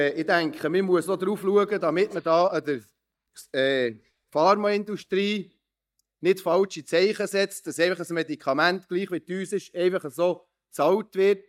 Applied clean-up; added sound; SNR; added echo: neural mask model DeepFilterNet 3.